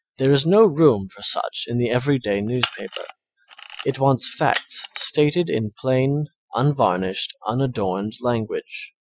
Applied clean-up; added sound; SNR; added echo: classical method spectral subtraction.